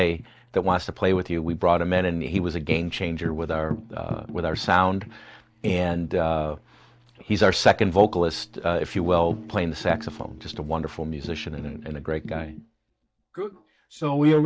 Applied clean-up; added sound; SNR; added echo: neural mask model DeepFilterNet 3.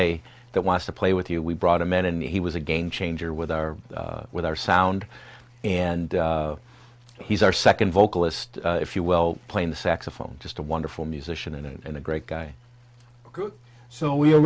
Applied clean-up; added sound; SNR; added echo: none; none; none; none.